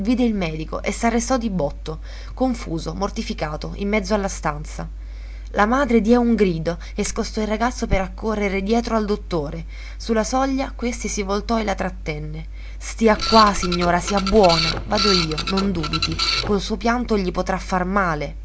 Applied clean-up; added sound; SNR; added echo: none; Printer; 3 dB; none.